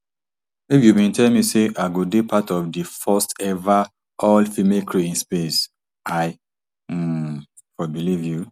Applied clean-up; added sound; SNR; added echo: none; none; none; none.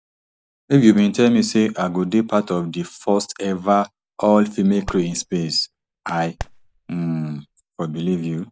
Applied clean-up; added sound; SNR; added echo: neural mask model DeepFilterNet 3.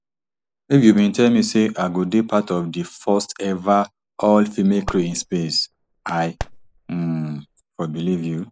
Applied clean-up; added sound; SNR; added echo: neural mask model Resemble Enhance denoiser.